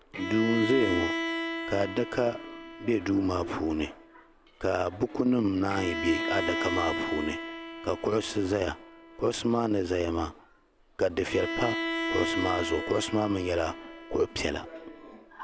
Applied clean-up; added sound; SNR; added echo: none; Bowed string instrument; 6 dB; none.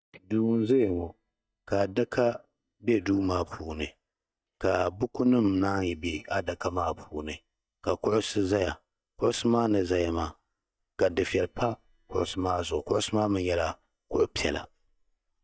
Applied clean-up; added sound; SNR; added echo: neural mask model DeepFilterNet 3.